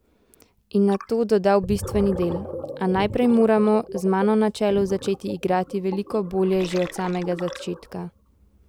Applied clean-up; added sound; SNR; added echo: none; Gurgling; 14 dB; none.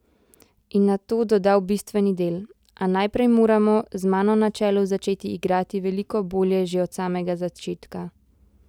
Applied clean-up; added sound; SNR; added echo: none; none; none; none.